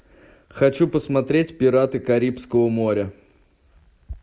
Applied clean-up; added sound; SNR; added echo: none; none; none; none.